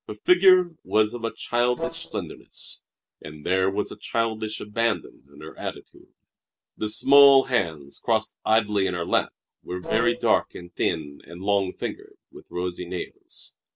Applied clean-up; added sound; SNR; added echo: neural separator model SepFormer DNS4.